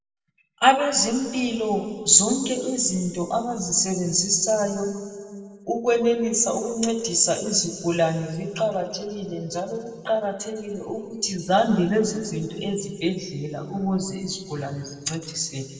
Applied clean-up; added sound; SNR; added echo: none; none; none; reverberation time 1.8 s.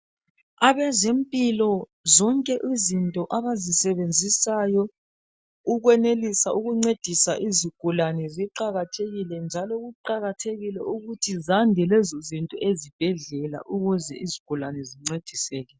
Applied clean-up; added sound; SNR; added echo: none; none; none; none.